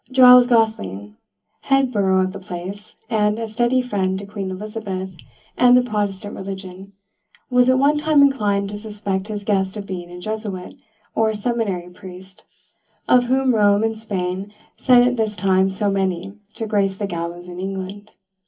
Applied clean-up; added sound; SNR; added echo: none; none; none; reverberation time 0.3 s.